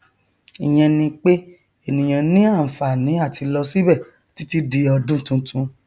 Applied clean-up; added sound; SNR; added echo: none; none; none; none.